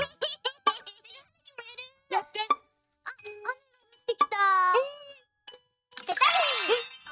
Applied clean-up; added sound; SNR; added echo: neural mask model RNNoise.